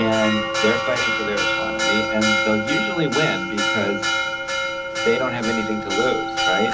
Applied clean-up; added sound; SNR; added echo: none; Church bell; -2 dB; reverberation time 0.4 s.